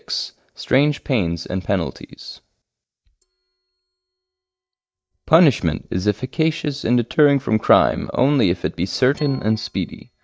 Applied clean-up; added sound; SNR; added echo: neural mask model DeepFilterNet 3.